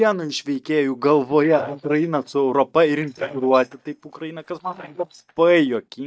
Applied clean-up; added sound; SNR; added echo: neural mask model DeepFilterNet 3.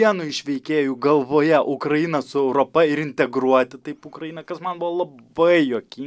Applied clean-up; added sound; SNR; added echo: none; none; none; none.